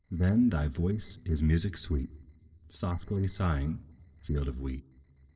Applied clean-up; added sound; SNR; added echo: neural separator model SepFormer DNS4.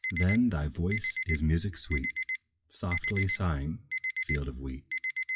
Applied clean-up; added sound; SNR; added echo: classical method WPE with log-MMSE.